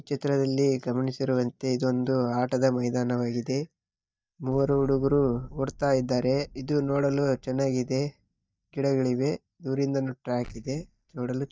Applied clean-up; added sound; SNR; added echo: neural mask model DeepFilterNet 3.